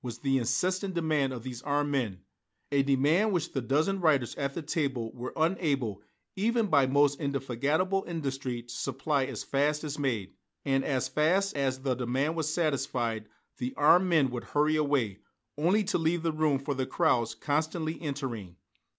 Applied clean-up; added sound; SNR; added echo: none; none; none; none.